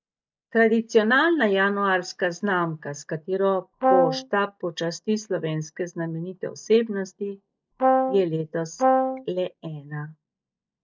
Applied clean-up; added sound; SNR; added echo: neural mask model DeepFilterNet 3.